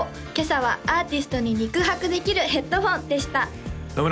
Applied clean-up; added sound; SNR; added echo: none; none; none; none.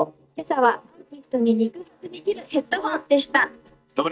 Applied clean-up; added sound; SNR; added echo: neural mask model DeepFilterNet 3.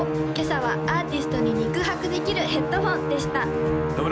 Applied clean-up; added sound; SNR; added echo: none; Musical instrument; -1 dB; none.